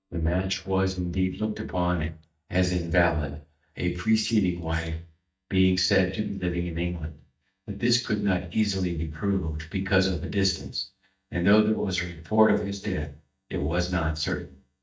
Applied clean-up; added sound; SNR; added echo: neural mask model DeepFilterNet 3.